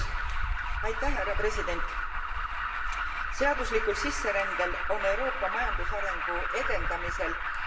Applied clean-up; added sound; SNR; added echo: none; Alarm; -3 dB; reverberation time 0.8 s.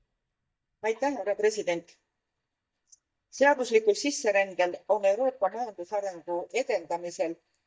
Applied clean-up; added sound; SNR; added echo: neural mask model DeepFilterNet 3.